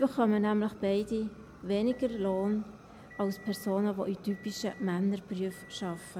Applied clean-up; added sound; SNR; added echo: none; Fire + Motor vehicle (road) / Engine; 19 dB; none.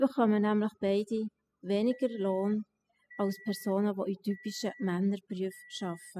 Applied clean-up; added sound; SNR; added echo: classical method spectral subtraction.